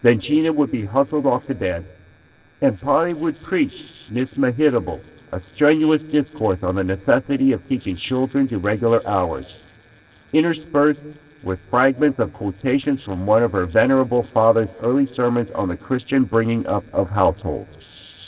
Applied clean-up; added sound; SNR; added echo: neural separator model SepFormer DNS4.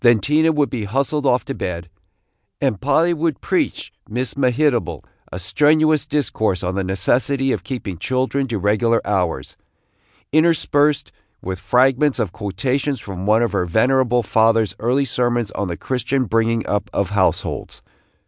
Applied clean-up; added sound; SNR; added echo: none; none; none; none.